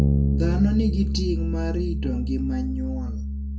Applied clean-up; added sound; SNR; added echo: none; Bass guitar; -3 dB; reverberation time 0.2 s.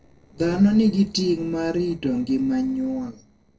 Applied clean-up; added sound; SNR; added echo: neural separator model SepFormer DNS4.